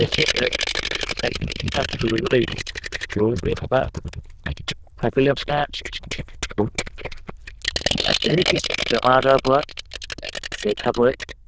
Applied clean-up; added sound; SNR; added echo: neural diffusion model UNIVERSE++.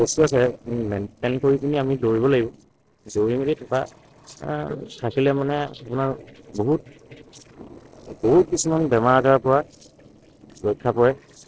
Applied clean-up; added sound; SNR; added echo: neural separator model SepFormer DNS4.